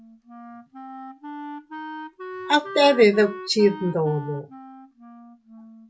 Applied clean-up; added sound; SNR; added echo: none; Wind instrument, woodwind instrument; 14 dB; none.